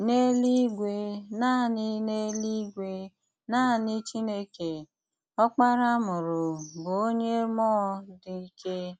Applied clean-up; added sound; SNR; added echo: none; none; none; none.